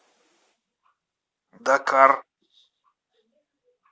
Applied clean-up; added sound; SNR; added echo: none; none; none; none.